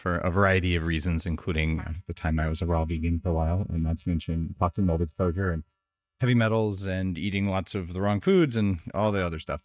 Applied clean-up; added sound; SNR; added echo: neural mask model DeepFilterNet 3.